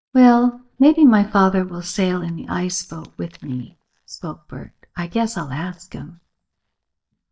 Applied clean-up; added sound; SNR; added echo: neural mask model DeepFilterNet 3.